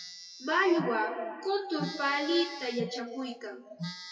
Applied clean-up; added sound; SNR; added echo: classical method WPE with log-MMSE.